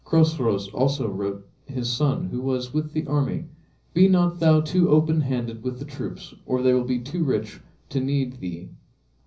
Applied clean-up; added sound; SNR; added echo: none; none; none; reverberation time 0.5 s.